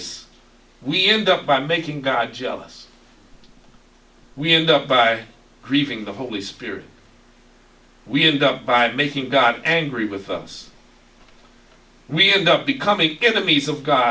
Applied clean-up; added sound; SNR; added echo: none; none; none; none.